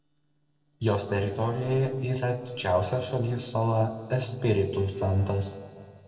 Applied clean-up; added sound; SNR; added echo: neural separator model SepFormer DNS4.